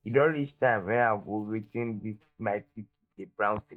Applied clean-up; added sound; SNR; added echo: neural mask model DeepFilterNet 3.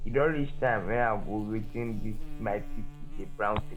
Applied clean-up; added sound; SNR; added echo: none; Buzz; 3 dB; none.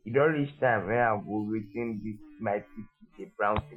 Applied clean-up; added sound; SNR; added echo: classical method Wiener filter.